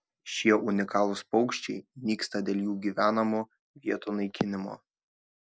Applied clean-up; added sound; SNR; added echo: none; none; none; none.